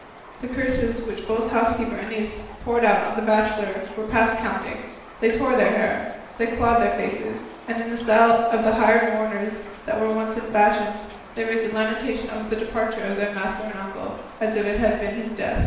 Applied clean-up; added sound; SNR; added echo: none; Raindrop; 19 dB; reverberation time 1.0 s.